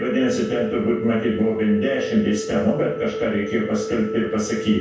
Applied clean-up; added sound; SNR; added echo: none; Organ; 9 dB; reverberation time 0.6 s.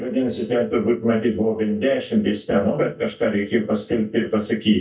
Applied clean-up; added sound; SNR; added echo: neural mask model DeepFilterNet 3.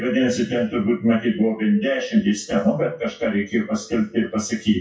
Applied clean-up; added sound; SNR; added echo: classical method WPE with log-MMSE.